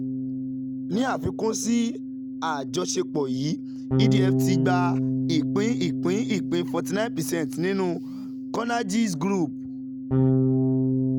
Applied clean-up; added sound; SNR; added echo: none; Bass guitar; -2 dB; none.